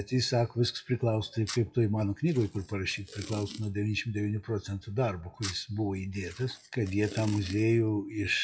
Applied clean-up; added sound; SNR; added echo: classical method WPE with log-MMSE.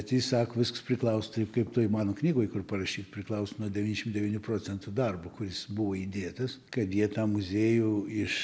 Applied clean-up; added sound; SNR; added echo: none; none; none; none.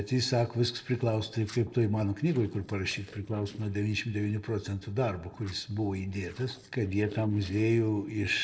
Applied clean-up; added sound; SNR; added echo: neural separator model SepFormer DNS4.